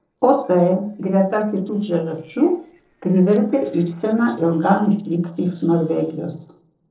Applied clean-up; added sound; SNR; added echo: neural separator model SepFormer DNS4.